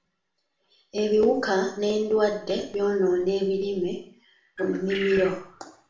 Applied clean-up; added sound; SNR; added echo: none; Bird; 11 dB; reverberation time 0.5 s.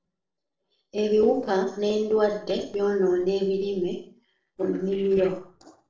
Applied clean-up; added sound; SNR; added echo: neural separator model SepFormer DNS4.